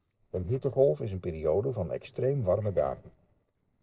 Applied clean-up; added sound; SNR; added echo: neural separator model SepFormer DNS4.